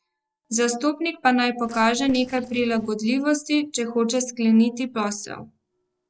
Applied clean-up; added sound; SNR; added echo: neural separator model SepFormer DNS4.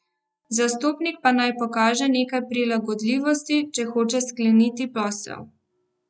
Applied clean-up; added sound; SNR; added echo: none; none; none; none.